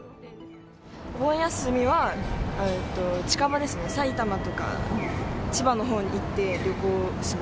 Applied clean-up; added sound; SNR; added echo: none; none; none; none.